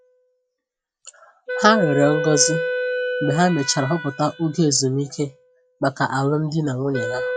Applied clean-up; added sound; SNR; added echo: classical method log-MMSE.